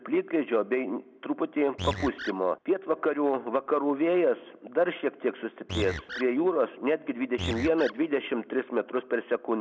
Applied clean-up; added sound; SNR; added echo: none; Animal; 9 dB; none.